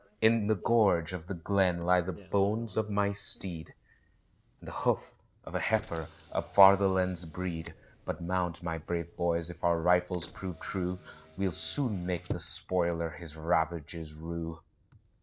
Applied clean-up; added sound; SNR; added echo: neural separator model SepFormer DNS4.